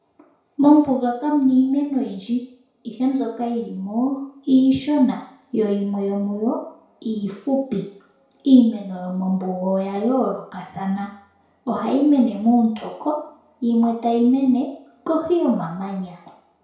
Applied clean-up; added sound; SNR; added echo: none; none; none; reverberation time 0.6 s.